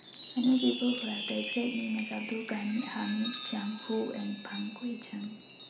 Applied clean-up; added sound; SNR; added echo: none; Chime; -3 dB; none.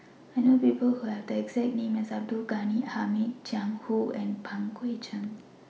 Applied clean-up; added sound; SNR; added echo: none; none; none; none.